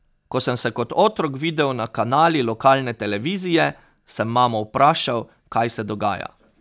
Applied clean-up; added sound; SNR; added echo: none; none; none; none.